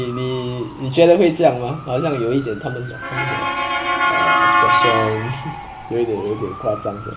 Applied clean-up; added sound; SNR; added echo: none; Motor vehicle (road) / Siren; 1 dB; reverberation time 1.1 s.